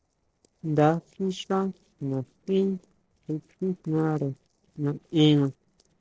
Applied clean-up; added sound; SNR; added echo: neural separator model SepFormer DNS4.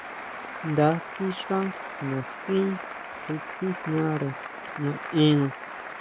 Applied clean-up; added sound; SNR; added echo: none; Applause; 10 dB; none.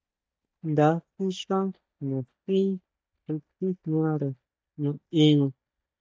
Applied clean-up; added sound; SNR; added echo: neural mask model DeepFilterNet 3.